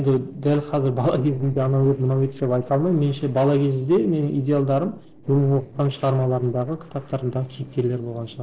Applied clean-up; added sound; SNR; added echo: neural separator model SepFormer DNS4.